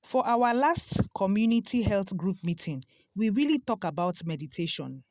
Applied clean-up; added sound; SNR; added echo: none; none; none; none.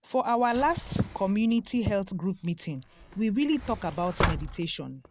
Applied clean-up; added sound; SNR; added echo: none; Sliding door; 9 dB; none.